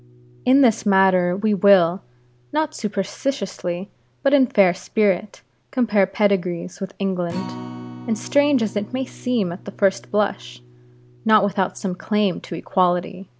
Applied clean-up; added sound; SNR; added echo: none; Acoustic guitar; 20 dB; none.